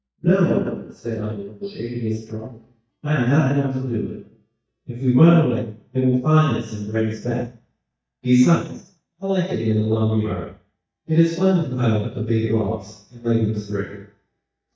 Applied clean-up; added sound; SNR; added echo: neural mask model DeepFilterNet 3.